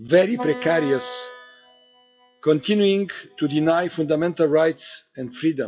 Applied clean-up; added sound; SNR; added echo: classical method WPE with log-MMSE.